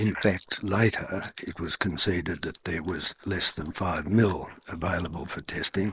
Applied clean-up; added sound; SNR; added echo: neural mask model Resemble Enhance denoiser.